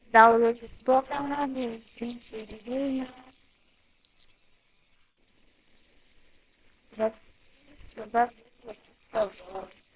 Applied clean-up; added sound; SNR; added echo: neural separator model SepFormer WHAMR!.